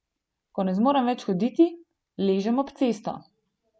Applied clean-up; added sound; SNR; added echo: none; none; none; none.